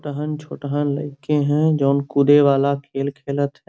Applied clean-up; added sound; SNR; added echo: none; none; none; none.